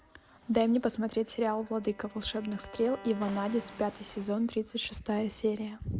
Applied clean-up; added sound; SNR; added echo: none; Bowed string instrument + Waves, surf; 20 dB; none.